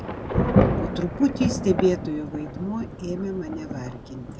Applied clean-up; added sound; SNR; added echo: none; Thunder / Rain; -1 dB; none.